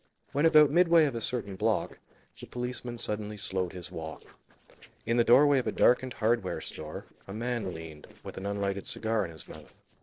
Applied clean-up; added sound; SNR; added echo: neural separator model SepFormer DNS4.